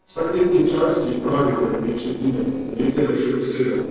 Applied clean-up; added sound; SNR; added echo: neural separator model SepFormer DNS4.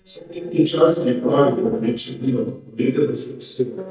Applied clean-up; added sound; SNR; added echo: neural mask model DeepFilterNet 3.